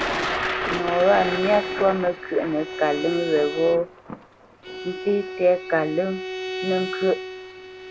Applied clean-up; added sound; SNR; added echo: none; Thunder + Bowed string instrument; 6 dB; none.